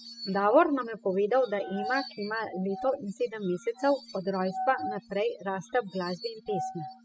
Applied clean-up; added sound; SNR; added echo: classical method spectral subtraction.